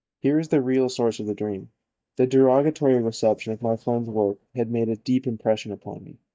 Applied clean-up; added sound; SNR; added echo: neural mask model DeepFilterNet 3.